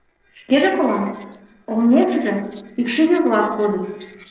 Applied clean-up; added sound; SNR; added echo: neural separator model SepFormer DNS4.